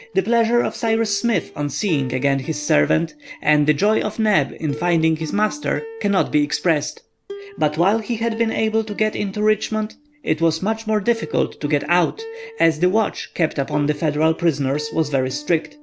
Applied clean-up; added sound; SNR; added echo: none; Plucked string instrument; 17 dB; none.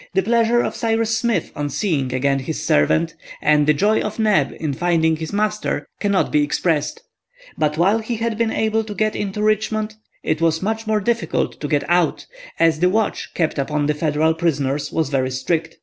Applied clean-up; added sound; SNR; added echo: none; none; none; none.